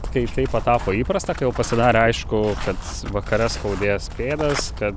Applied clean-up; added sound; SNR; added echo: none; none; none; none.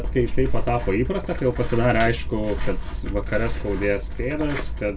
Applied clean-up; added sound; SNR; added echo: none; Tambourine; 1 dB; reverberation time 0.2 s.